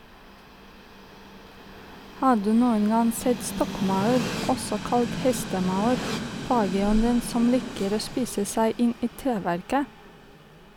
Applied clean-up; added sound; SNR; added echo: none; Train; 9 dB; none.